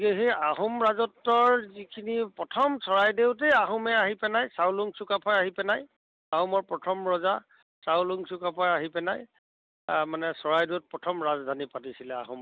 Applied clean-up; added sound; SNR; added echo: none; none; none; none.